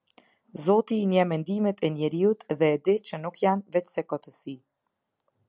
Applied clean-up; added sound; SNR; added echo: none; none; none; none.